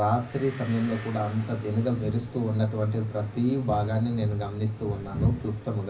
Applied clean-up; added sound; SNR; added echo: none; Motor vehicle (road) / Engine; 19 dB; reverberation time 0.4 s.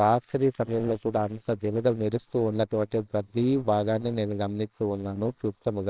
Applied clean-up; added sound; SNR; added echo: neural separator model SepFormer WHAMR!.